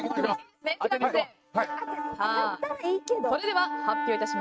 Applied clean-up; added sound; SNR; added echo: neural mask model RNNoise.